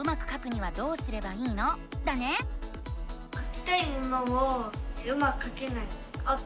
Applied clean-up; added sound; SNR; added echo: none; none; none; none.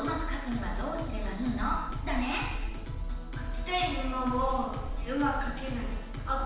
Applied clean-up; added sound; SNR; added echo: none; Wind; 13 dB; reverberation time 1.0 s.